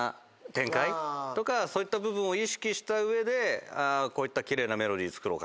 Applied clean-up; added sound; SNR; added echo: none; none; none; none.